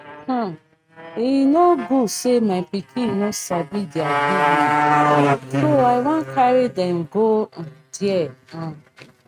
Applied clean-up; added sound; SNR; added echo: neural mask model RNNoise.